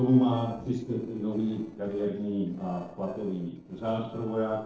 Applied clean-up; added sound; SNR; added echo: neural separator model SepFormer DNS4.